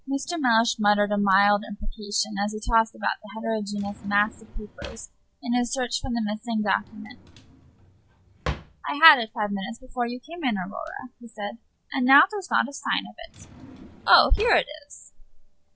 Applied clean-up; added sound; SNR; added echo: none; Drawer open or close; 19 dB; none.